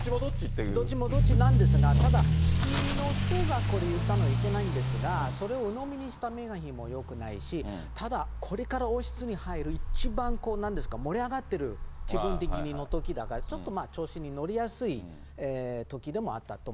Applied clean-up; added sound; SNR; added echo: none; Accelerating, revving, vroom / Motor vehicle (road); -4 dB; none.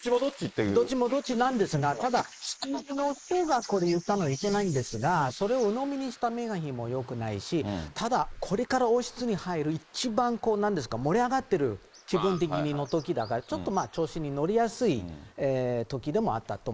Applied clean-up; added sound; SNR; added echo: neural mask model Resemble Enhance denoiser.